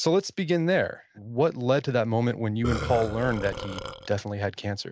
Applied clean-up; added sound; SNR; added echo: none; Burping, eructation; 8 dB; none.